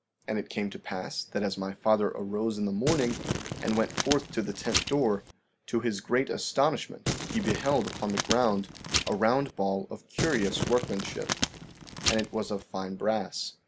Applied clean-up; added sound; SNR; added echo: none; Crumpling, crinkling; 4 dB; none.